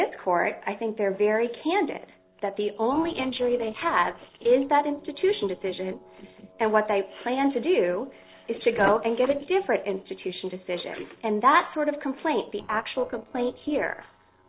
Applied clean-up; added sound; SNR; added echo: neural separator model SepFormer DNS4.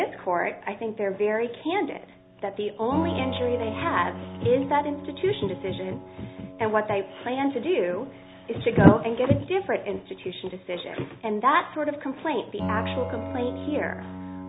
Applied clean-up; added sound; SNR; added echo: none; Piano; 11 dB; none.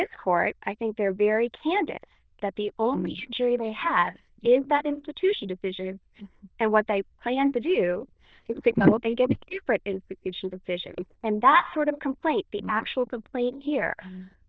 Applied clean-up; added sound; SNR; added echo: neural diffusion model UNIVERSE++.